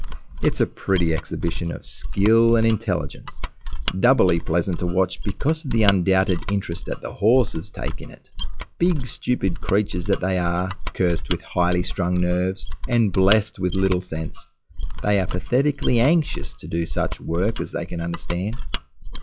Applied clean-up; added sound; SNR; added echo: classical method log-MMSE.